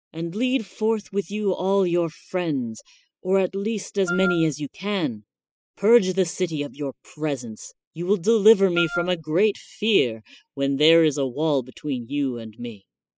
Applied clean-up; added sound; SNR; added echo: classical method spectral subtraction.